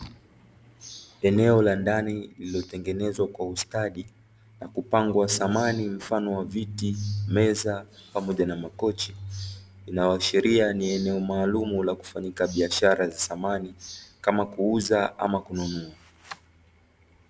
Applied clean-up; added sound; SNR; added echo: none; none; none; none.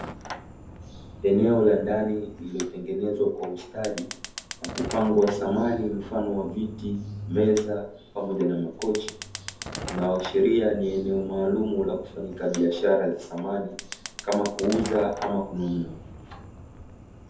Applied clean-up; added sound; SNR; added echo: none; Fire; 14 dB; reverberation time 0.5 s.